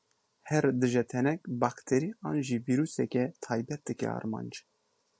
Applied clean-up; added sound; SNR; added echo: none; none; none; none.